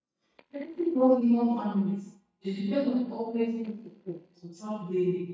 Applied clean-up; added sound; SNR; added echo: neural mask model DeepFilterNet 3.